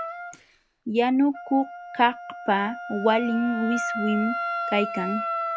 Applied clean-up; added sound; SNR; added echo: none; Wind instrument, woodwind instrument; 7 dB; none.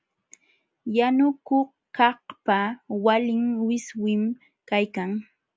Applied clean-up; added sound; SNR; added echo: none; none; none; none.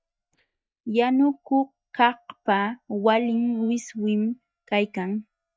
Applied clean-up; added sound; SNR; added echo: neural mask model DeepFilterNet 3.